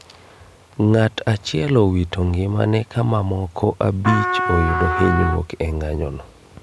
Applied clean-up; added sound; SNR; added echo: none; Trumpet; 3 dB; none.